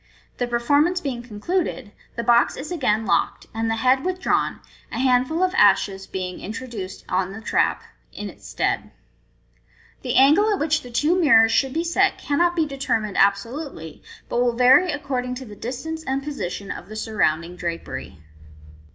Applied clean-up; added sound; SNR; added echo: none; none; none; none.